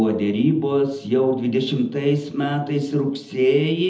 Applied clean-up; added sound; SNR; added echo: none; none; none; reverberation time 0.8 s.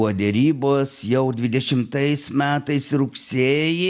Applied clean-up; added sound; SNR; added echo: none; none; none; none.